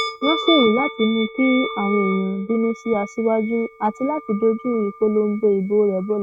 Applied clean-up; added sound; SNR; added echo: neural mask model RNNoise.